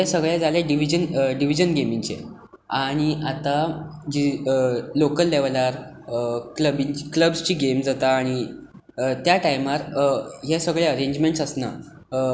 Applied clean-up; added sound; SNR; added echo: none; none; none; none.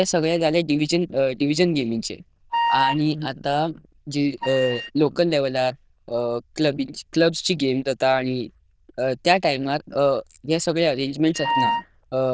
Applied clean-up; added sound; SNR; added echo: neural diffusion model UNIVERSE++.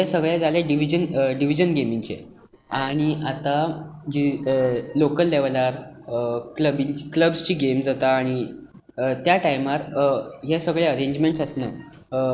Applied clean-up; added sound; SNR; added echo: neural separator model SepFormer DNS4.